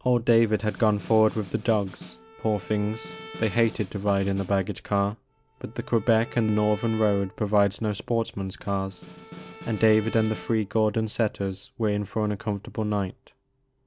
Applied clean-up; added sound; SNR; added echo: none; Bowed string instrument + Snare drum; 18 dB; none.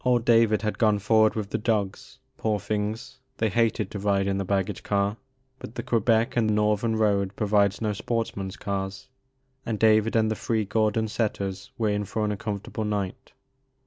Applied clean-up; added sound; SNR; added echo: none; none; none; none.